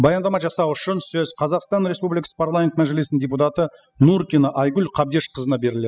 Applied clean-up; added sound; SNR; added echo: classical method spectral subtraction.